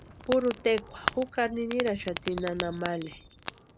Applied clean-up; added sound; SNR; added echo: none; Fire; 6 dB; none.